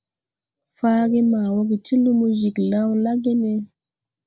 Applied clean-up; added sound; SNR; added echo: none; none; none; none.